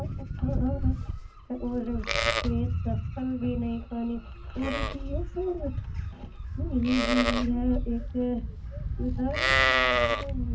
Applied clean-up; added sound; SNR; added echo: none; Livestock, farm animals, working animals; -2 dB; reverberation time 0.3 s.